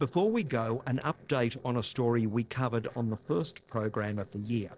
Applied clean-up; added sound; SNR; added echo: neural separator model SepFormer DNS4.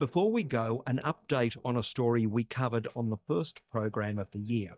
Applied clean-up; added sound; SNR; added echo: neural mask model DeepFilterNet 3.